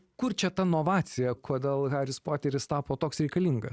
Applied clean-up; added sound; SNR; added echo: none; none; none; none.